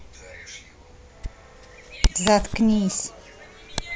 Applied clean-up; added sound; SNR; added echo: none; Bird vocalization, bird call, bird song; 4 dB; none.